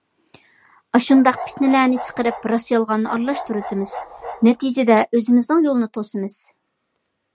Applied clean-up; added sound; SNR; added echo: none; Bark; 14 dB; none.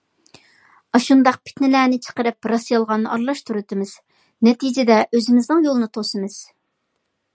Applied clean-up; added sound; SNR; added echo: none; none; none; none.